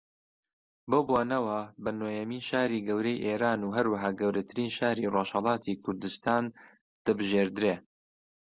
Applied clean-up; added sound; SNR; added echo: none; none; none; none.